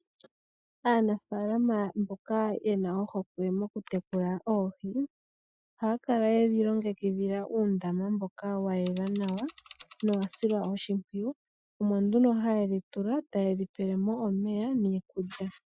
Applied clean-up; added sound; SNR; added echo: classical method Wiener filter.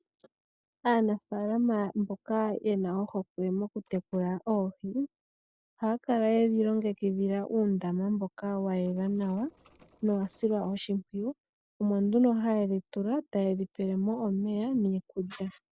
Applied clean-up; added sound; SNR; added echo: neural separator model SepFormer DNS4.